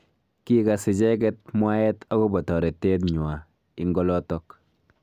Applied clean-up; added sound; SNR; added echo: none; none; none; none.